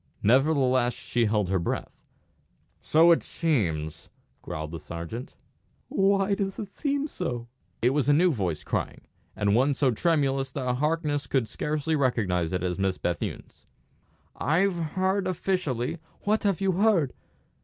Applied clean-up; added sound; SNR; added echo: none; none; none; none.